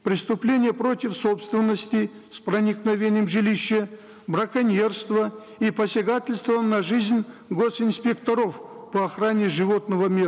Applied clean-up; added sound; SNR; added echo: none; none; none; none.